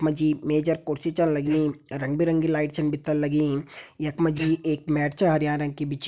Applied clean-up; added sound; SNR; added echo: neural mask model Resemble Enhance denoiser.